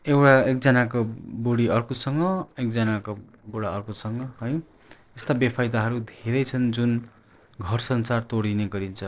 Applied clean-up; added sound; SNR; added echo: neural separator model SepFormer DNS4.